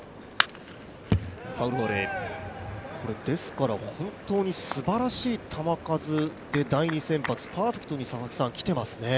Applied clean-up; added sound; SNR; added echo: none; none; none; none.